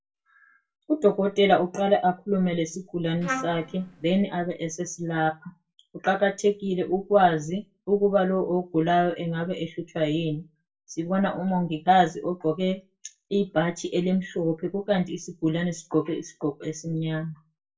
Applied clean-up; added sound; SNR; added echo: none; Trumpet; 9 dB; reverberation time 0.2 s.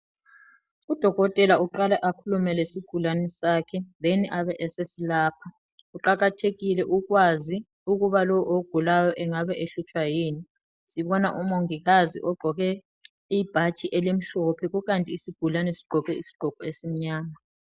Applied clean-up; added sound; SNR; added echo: none; none; none; none.